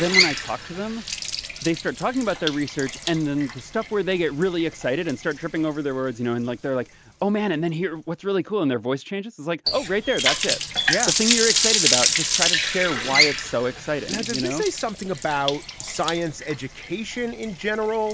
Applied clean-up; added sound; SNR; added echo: none; Water tap, faucet; 1 dB; none.